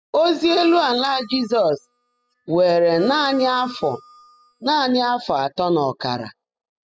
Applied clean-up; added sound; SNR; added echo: classical method spectral subtraction.